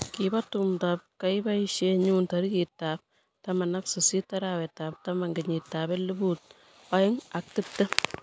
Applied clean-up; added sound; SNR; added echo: none; none; none; none.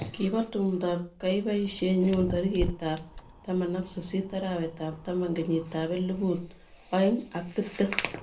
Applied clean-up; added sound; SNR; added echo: none; Fire; 13 dB; reverberation time 0.3 s.